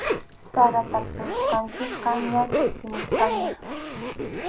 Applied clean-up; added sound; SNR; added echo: none; Zipper (clothing); 1 dB; none.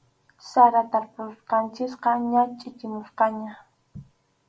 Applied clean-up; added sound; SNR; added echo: none; none; none; none.